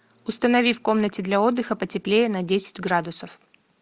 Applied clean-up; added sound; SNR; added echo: none; none; none; none.